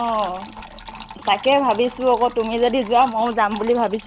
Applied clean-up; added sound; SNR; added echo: none; Trickle, dribble / Water tap, faucet; 17 dB; none.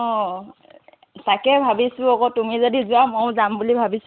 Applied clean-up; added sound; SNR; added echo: none; none; none; none.